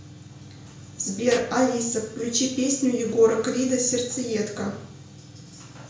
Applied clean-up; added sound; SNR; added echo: none; Clapping / Drum kit; 19 dB; reverberation time 0.5 s.